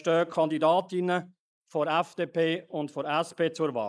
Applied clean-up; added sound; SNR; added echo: neural mask model Resemble Enhance denoiser.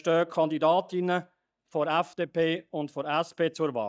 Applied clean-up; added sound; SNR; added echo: neural mask model DeepFilterNet 3.